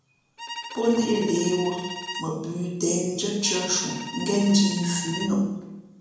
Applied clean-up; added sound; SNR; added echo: none; Bowed string instrument; 12 dB; reverberation time 0.9 s.